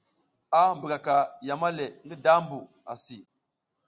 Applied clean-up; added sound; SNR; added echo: none; none; none; none.